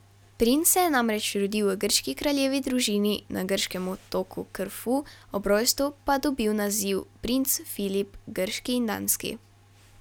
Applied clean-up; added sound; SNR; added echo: none; none; none; none.